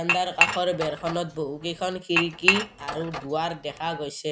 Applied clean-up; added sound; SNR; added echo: none; Dishes, pots, and pans / Chink, clink; 0 dB; none.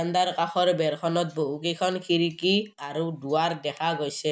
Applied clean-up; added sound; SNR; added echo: none; none; none; none.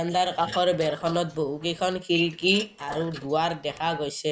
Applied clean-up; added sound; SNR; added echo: neural mask model Resemble Enhance denoiser.